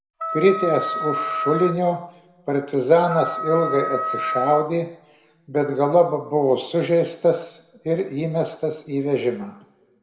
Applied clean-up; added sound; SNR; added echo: none; Wind instrument, woodwind instrument; 5 dB; reverberation time 1.4 s.